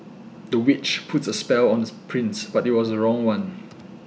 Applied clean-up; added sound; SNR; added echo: none; none; none; none.